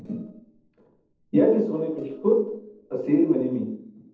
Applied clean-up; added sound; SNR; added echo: neural separator model SepFormer DNS4.